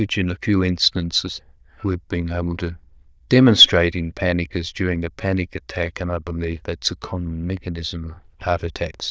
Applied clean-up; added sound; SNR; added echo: neural diffusion model UNIVERSE++.